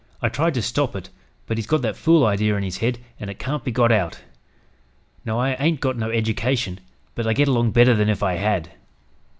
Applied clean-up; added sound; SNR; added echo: none; none; none; none.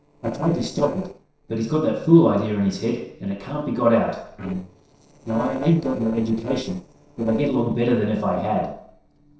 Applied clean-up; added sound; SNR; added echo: neural separator model SepFormer DNS4.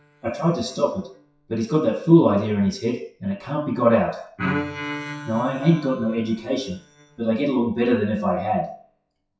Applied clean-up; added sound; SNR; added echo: classical method WPE with log-MMSE.